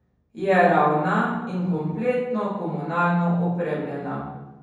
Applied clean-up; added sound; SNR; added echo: none; none; none; reverberation time 1.1 s.